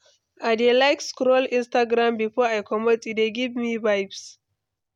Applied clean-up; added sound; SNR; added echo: none; none; none; none.